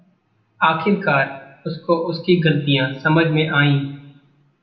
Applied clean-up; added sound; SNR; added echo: none; none; none; reverberation time 0.8 s.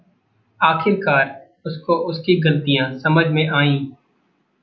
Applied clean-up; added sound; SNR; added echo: none; none; none; none.